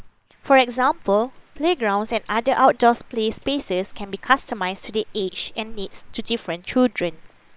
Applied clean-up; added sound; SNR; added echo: neural separator model SepFormer WHAM!.